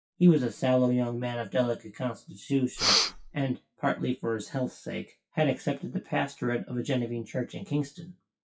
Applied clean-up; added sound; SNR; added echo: classical method WPE with log-MMSE.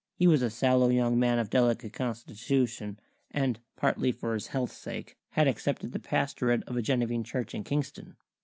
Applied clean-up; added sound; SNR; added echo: none; none; none; none.